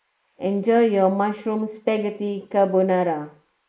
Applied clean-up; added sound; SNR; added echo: neural mask model Resemble Enhance denoiser.